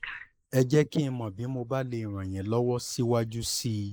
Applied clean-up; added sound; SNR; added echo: neural mask model Resemble Enhance denoiser.